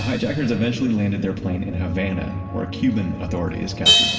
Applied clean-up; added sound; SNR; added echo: none; Crash cymbal; 3 dB; reverberation time 2.1 s.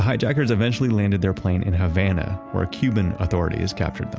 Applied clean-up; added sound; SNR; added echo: none; none; none; none.